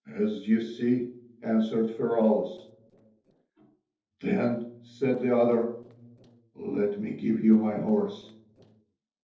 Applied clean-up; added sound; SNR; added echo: neural separator model SepFormer DNS4.